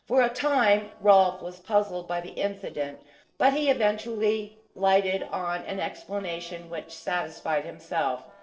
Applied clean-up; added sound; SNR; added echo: neural separator model SepFormer DNS4.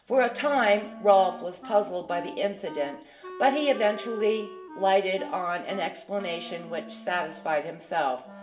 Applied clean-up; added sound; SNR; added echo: none; Wind instrument, woodwind instrument; 16 dB; reverberation time 0.7 s.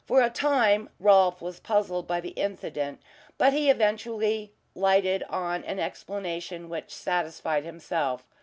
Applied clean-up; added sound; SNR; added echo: none; none; none; none.